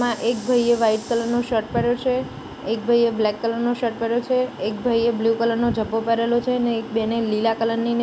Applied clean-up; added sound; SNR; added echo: none; none; none; none.